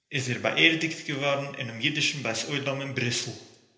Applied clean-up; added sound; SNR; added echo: none; none; none; reverberation time 0.9 s.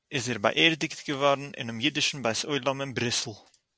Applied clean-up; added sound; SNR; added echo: none; none; none; none.